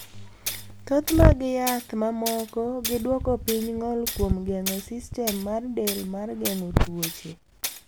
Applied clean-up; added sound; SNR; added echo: none; Tools; 11 dB; none.